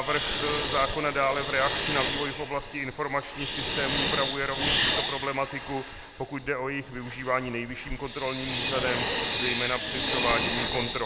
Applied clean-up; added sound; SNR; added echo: none; Hiss; 1 dB; none.